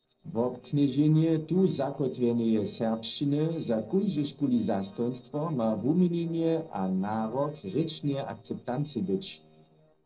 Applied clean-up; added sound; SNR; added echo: neural separator model SepFormer DNS4.